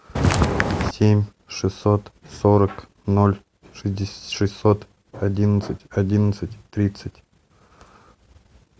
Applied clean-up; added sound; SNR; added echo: none; Walk, footsteps; -3 dB; none.